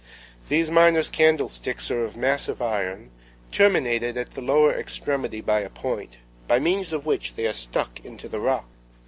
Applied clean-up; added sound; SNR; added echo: none; none; none; none.